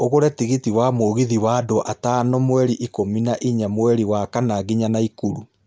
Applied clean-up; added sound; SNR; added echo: none; none; none; none.